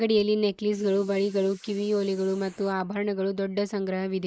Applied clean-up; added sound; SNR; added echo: neural mask model Resemble Enhance denoiser.